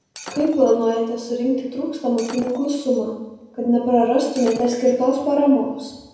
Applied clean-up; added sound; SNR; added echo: none; Shatter; 20 dB; reverberation time 0.9 s.